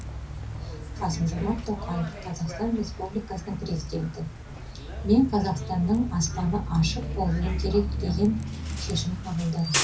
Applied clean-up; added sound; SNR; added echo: none; Bus; 4 dB; reverberation time 0.3 s.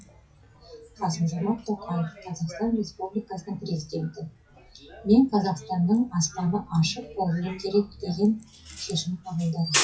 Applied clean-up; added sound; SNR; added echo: classical method WPE with log-MMSE.